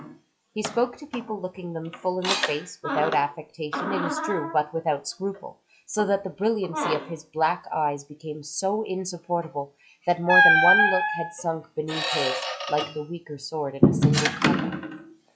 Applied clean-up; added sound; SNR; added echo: classical method log-MMSE.